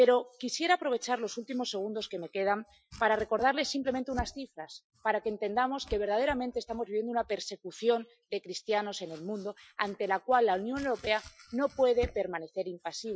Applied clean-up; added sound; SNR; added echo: classical method Wiener filter.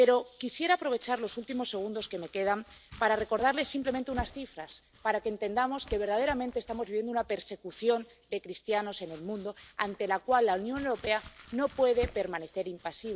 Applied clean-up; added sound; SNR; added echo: none; Domestic sounds, home sounds + Crumpling, crinkling; 19 dB; none.